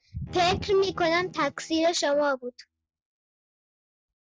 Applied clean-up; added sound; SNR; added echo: neural mask model RNNoise.